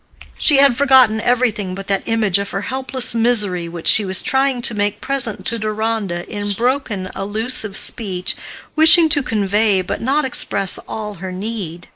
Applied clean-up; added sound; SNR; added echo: neural mask model Resemble Enhance denoiser.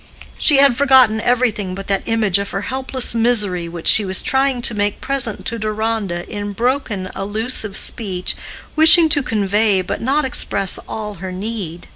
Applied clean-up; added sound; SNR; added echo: none; none; none; none.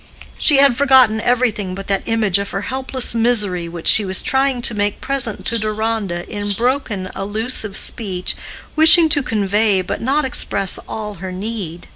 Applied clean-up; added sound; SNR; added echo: none; Rattle (instrument); 11 dB; none.